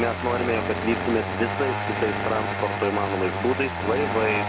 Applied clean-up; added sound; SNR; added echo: none; Engine starting; 1 dB; none.